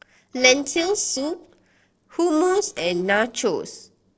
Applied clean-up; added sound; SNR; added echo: neural separator model SepFormer DNS4.